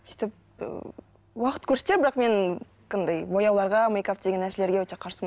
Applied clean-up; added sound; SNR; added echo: none; none; none; none.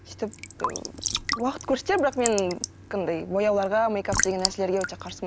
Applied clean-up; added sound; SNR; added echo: none; Raindrop / Drip / Trickle, dribble; 6 dB; none.